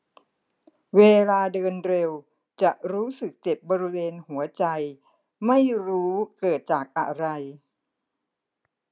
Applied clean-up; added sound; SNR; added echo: none; none; none; none.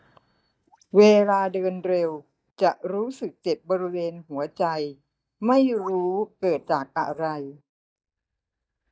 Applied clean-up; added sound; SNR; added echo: neural mask model DeepFilterNet 3.